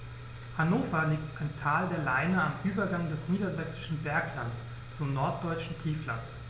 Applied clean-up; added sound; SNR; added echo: none; none; none; none.